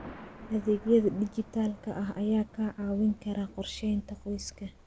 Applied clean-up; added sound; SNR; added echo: none; Thunder; 19 dB; none.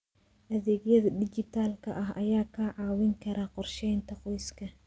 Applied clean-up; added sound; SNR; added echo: none; none; none; none.